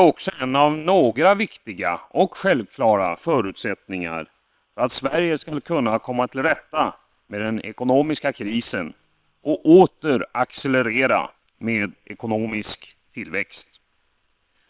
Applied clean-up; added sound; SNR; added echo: neural separator model SepFormer WHAM!.